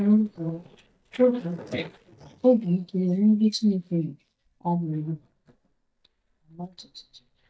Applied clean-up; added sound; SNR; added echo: neural mask model DeepFilterNet 3.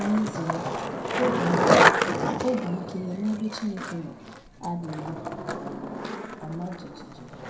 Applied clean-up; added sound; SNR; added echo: none; Skateboard; -4 dB; reverberation time 0.4 s.